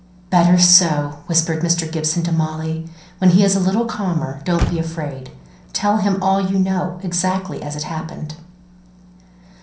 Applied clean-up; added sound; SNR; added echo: none; Motor vehicle (road); 16 dB; reverberation time 0.6 s.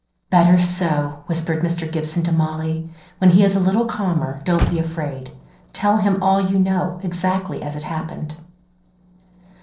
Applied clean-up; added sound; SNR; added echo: neural separator model SepFormer DNS4.